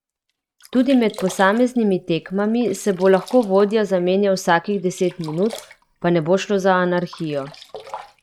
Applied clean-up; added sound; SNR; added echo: neural mask model RNNoise.